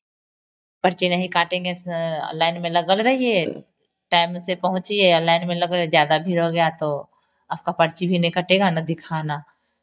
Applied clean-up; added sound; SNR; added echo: neural mask model DeepFilterNet 3.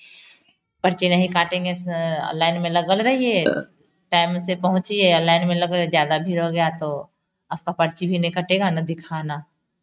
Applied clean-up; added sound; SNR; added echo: neural mask model RNNoise.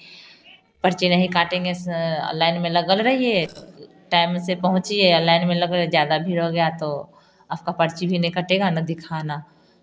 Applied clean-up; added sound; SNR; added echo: neural separator model SepFormer DNS4.